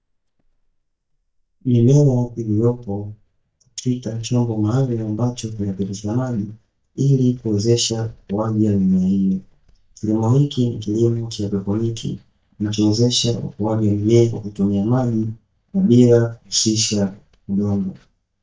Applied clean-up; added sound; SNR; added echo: neural mask model DeepFilterNet 3.